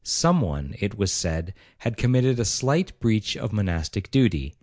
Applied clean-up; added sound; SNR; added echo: none; none; none; none.